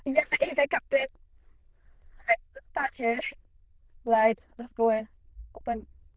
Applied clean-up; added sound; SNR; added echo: neural diffusion model UNIVERSE++.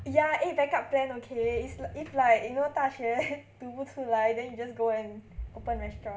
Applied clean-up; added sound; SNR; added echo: none; Ocean; 17 dB; none.